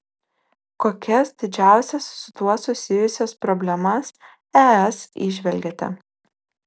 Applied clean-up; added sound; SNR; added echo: none; none; none; none.